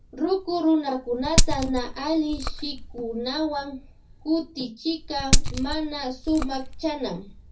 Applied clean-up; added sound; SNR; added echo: none; Glass; -1 dB; reverberation time 0.3 s.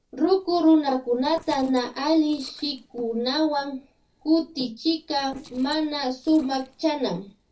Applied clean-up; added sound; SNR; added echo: neural separator model SepFormer DNS4.